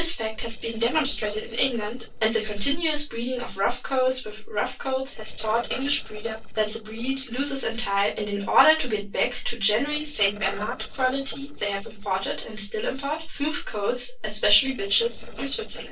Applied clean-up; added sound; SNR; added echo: neural separator model SepFormer DNS4.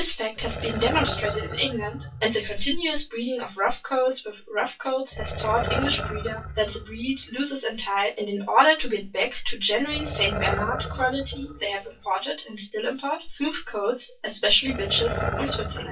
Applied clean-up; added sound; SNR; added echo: classical method WPE with log-MMSE.